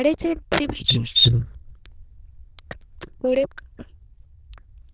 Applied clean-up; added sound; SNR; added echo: neural diffusion model UNIVERSE++.